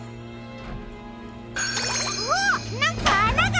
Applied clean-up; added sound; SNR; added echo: none; Sliding door / Slam; 8 dB; none.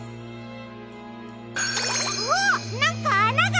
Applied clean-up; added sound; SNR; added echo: none; none; none; none.